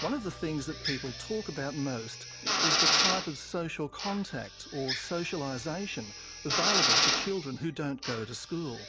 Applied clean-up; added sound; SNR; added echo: none; Drill; -3 dB; none.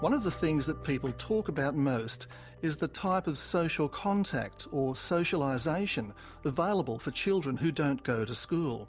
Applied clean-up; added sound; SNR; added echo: none; none; none; none.